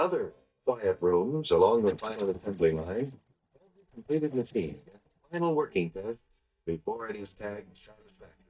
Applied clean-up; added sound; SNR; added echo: neural mask model DeepFilterNet 3.